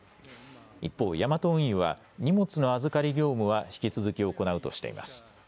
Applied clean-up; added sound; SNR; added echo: none; none; none; none.